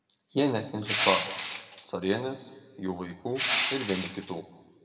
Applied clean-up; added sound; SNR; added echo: none; Crushing; -2 dB; reverberation time 1.2 s.